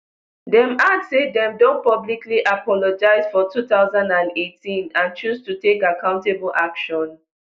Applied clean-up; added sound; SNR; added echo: none; none; none; none.